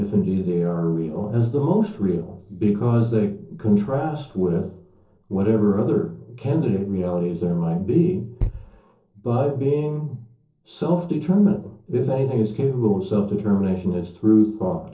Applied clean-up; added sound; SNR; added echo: neural separator model SepFormer DNS4.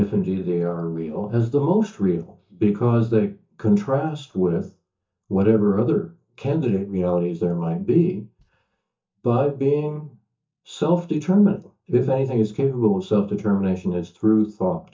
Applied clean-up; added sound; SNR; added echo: neural mask model DeepFilterNet 3.